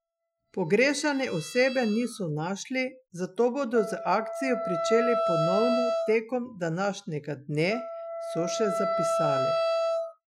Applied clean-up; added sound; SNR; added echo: classical method Wiener filter.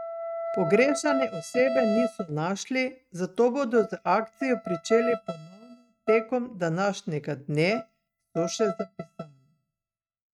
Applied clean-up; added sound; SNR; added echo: neural mask model RNNoise.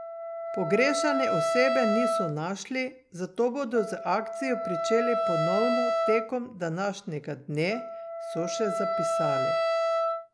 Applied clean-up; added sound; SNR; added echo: none; Wind instrument, woodwind instrument; 0 dB; none.